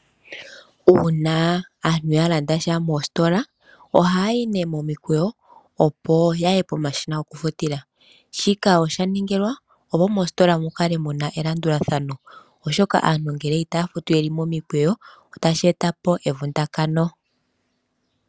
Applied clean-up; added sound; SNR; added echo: none; none; none; none.